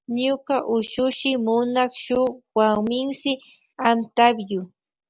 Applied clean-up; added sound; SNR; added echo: none; none; none; none.